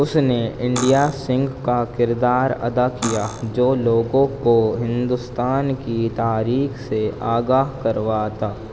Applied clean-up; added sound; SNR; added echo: none; Cutlery, silverware; 10 dB; none.